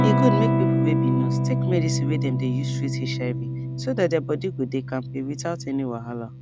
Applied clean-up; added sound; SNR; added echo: none; Electric guitar / Strum; -3 dB; none.